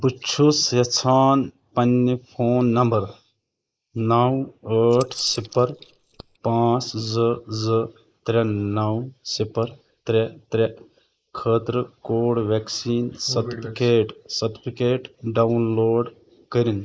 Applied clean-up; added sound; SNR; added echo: neural mask model Resemble Enhance denoiser.